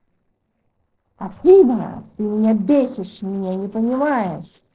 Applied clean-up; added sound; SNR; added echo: neural separator model SepFormer DNS4.